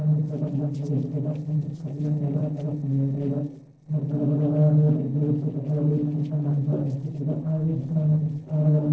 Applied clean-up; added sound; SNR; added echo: neural separator model SepFormer DNS4.